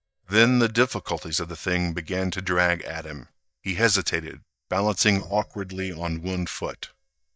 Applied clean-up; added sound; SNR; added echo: neural mask model DeepFilterNet 3.